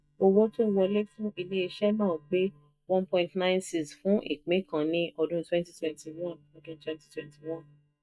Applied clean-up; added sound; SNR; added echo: neural mask model DeepFilterNet 3.